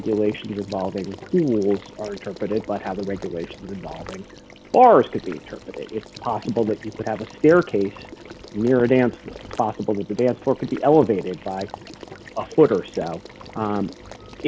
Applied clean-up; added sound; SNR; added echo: none; Water / Liquid; 18 dB; none.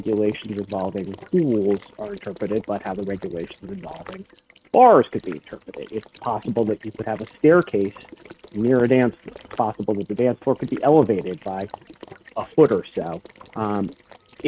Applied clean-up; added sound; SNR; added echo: neural mask model RNNoise.